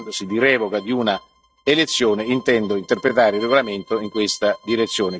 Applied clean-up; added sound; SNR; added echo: neural mask model RNNoise.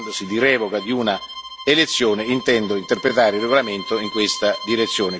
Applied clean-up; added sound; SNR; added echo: none; Bowed string instrument; 13 dB; none.